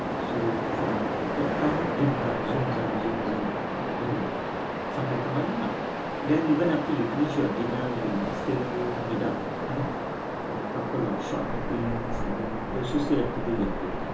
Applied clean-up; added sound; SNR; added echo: none; Waves, surf; 0 dB; reverberation time 1.2 s.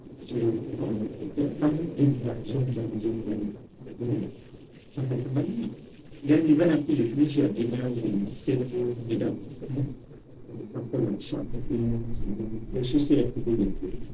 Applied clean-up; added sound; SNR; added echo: neural separator model SepFormer DNS4.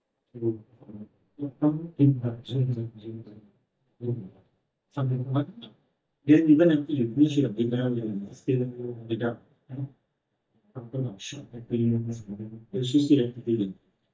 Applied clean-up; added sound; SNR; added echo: neural mask model DeepFilterNet 3.